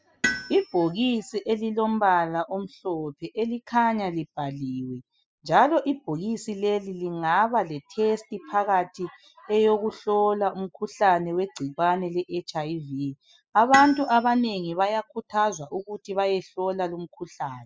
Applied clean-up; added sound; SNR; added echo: classical method spectral subtraction.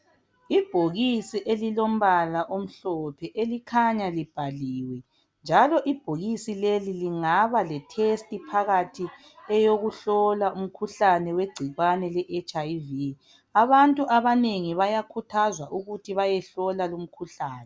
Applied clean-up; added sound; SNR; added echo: none; none; none; none.